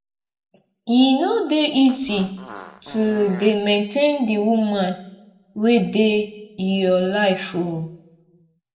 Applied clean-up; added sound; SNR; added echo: none; Fart; 18 dB; reverberation time 0.6 s.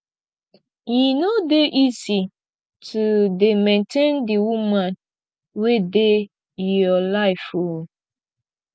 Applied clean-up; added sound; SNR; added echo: none; none; none; none.